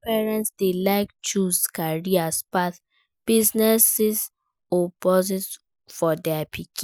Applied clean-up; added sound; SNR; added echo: none; none; none; none.